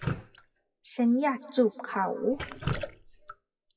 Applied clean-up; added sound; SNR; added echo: classical method WPE with log-MMSE.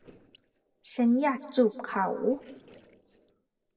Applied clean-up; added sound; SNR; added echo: neural separator model SepFormer DNS4.